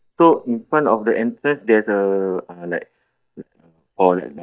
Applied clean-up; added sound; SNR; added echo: neural mask model DeepFilterNet 3.